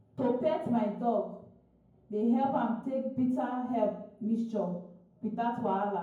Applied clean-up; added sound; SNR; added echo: none; none; none; reverberation time 0.9 s.